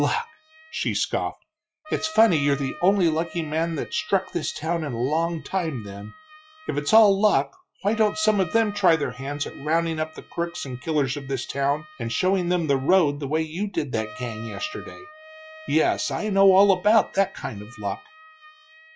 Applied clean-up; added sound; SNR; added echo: classical method log-MMSE.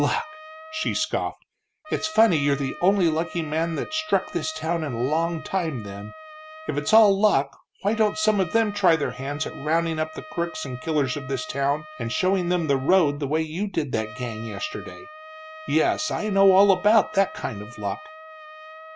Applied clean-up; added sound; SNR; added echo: none; Trumpet; 16 dB; none.